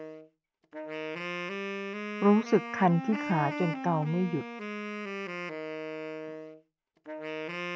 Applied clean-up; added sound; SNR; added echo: none; Wind instrument, woodwind instrument; 6 dB; none.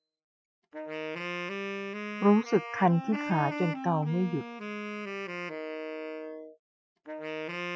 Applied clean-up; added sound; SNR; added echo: classical method Wiener filter.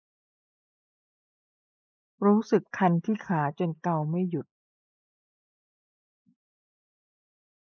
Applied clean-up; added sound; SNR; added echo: neural mask model Resemble Enhance denoiser.